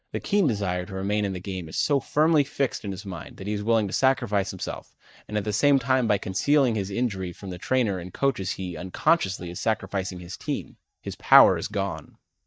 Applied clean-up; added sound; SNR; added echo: neural mask model DeepFilterNet 3.